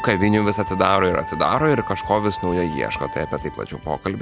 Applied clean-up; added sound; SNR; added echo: none; Wind instrument, woodwind instrument; 10 dB; none.